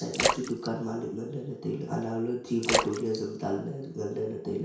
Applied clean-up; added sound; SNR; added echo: none; Splash, splatter; 2 dB; reverberation time 0.6 s.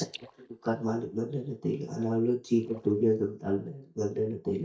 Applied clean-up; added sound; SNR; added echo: neural mask model DeepFilterNet 3.